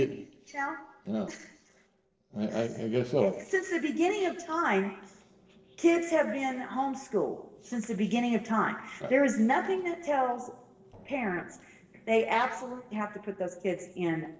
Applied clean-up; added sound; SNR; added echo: neural separator model SepFormer DNS4.